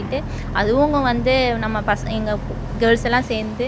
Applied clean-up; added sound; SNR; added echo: none; Boat, Water vehicle; 7 dB; none.